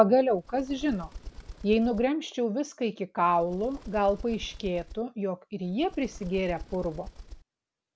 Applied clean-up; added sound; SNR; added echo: none; Bird; 15 dB; none.